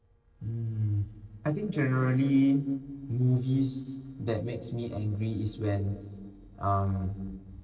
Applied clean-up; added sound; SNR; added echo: neural separator model SepFormer DNS4.